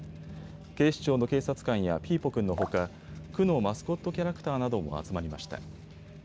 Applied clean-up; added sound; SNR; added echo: none; Drip; 13 dB; none.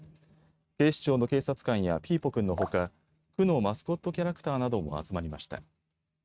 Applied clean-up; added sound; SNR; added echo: neural mask model RNNoise.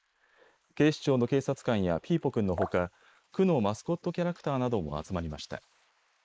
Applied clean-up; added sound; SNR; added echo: neural mask model Resemble Enhance denoiser.